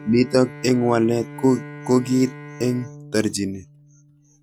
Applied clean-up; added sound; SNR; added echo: none; Bowed string instrument; 17 dB; none.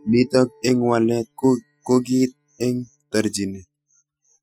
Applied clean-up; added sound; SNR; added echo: classical method spectral subtraction.